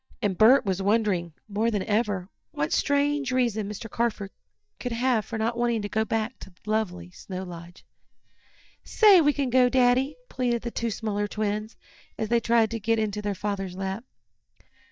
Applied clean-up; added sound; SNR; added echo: neural mask model DeepFilterNet 3.